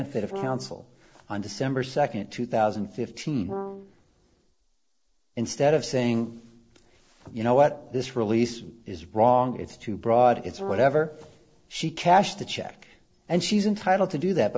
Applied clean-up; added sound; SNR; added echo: neural separator model SepFormer DNS4.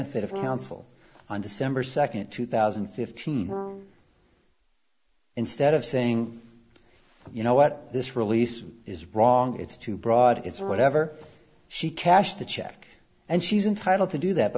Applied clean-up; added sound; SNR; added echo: none; Brass instrument; 10 dB; none.